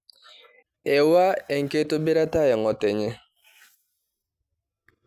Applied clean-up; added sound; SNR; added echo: none; none; none; none.